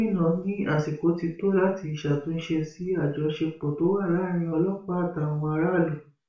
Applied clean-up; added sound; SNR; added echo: none; none; none; reverberation time 0.4 s.